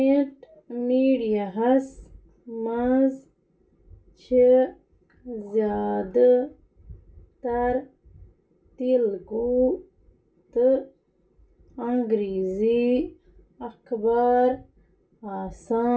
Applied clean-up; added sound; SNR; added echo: none; none; none; reverberation time 0.2 s.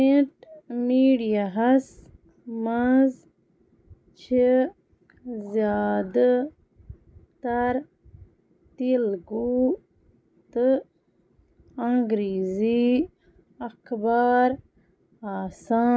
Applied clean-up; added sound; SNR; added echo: none; none; none; none.